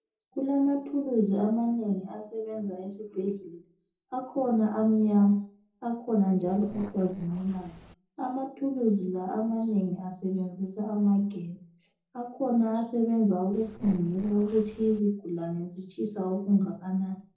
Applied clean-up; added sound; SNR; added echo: neural separator model SepFormer DNS4.